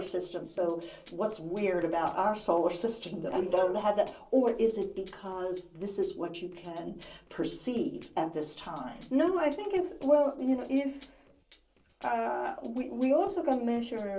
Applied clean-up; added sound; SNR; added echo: neural separator model SepFormer DNS4.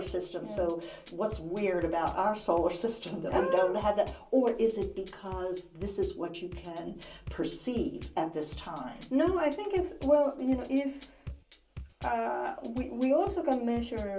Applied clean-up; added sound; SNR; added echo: none; Bass drum / Drum kit; 16 dB; reverberation time 0.3 s.